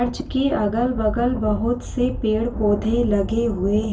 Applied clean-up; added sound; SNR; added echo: none; Thunder; 8 dB; reverberation time 0.2 s.